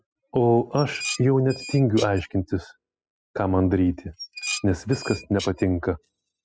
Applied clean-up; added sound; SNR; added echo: classical method spectral subtraction.